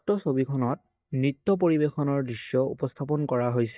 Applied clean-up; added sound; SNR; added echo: neural mask model DeepFilterNet 3.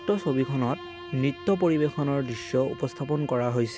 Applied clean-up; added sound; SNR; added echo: none; Bowed string instrument; 16 dB; none.